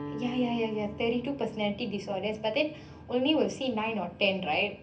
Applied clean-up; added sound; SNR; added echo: none; Guitar; 15 dB; reverberation time 0.3 s.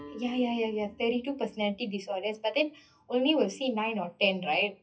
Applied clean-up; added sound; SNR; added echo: classical method WPE with log-MMSE.